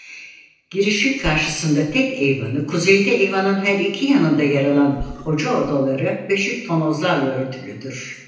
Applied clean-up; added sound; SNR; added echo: neural separator model SepFormer DNS4.